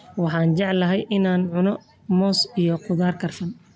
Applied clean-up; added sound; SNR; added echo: none; none; none; none.